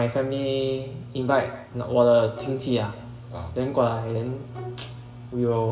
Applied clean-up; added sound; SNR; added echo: none; Bowed string instrument; 19 dB; reverberation time 2.9 s.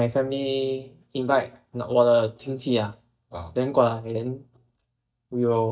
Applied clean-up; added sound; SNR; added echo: neural mask model DeepFilterNet 3.